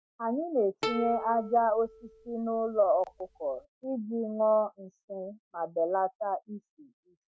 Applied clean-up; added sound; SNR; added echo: none; Plucked string instrument; 11 dB; none.